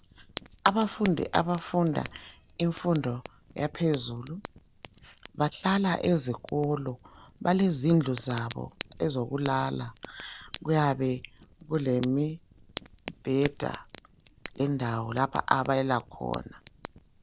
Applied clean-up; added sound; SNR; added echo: none; Fire; 18 dB; none.